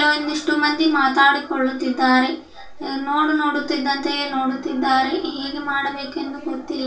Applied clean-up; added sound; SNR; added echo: none; none; none; reverberation time 0.3 s.